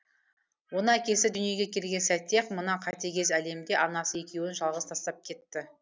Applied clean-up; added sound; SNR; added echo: none; none; none; none.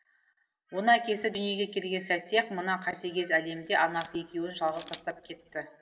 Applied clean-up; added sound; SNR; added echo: none; Camera; 19 dB; reverberation time 0.7 s.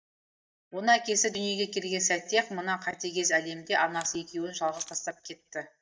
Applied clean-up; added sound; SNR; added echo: neural mask model DeepFilterNet 3.